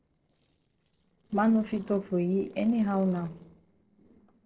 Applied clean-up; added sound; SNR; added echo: neural separator model SepFormer DNS4.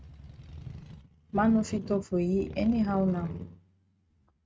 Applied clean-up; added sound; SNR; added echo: neural mask model RNNoise.